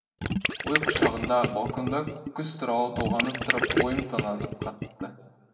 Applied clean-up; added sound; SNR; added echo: none; Gurgling; -2 dB; reverberation time 1.7 s.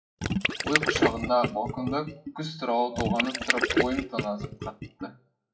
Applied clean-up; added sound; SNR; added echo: classical method WPE with log-MMSE.